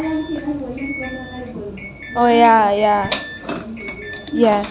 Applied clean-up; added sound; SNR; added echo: none; Doorbell; 13 dB; none.